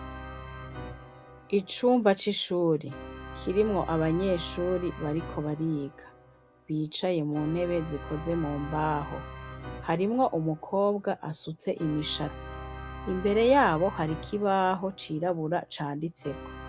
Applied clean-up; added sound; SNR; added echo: none; Organ; 13 dB; none.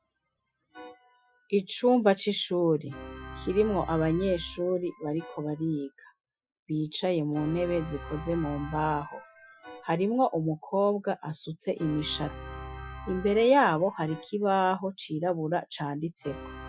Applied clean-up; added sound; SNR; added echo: classical method Wiener filter.